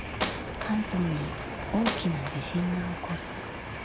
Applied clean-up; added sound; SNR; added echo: none; Wood + Train; 5 dB; none.